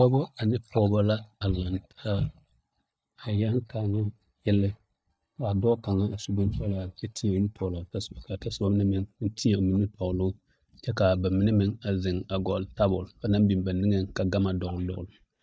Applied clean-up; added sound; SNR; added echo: neural mask model DeepFilterNet 3.